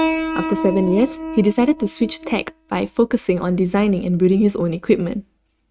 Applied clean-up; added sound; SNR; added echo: neural mask model RNNoise.